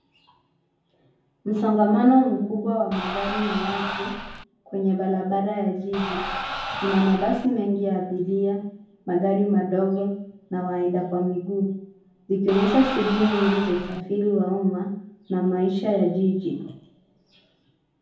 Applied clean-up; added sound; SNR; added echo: none; Crowd; 6 dB; reverberation time 0.7 s.